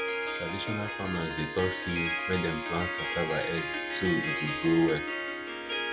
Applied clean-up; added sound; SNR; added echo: none; Harp; 1 dB; none.